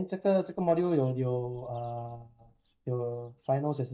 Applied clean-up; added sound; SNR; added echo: neural mask model DeepFilterNet 3.